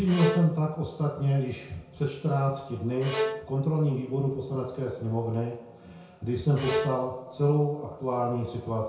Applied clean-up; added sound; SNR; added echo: none; Bowed string instrument; 8 dB; reverberation time 0.6 s.